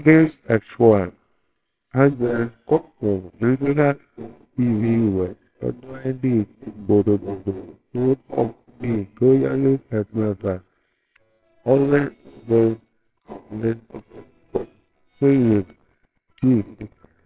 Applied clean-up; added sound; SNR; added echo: neural separator model SepFormer WHAMR!.